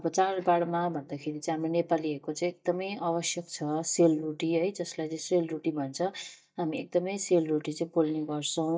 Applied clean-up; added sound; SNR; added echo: neural mask model DeepFilterNet 3.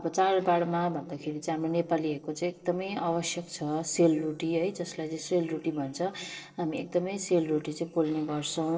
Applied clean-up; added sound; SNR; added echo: neural separator model SepFormer DNS4.